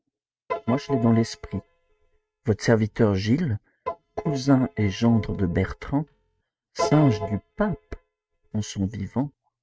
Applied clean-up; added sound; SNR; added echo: neural mask model RNNoise.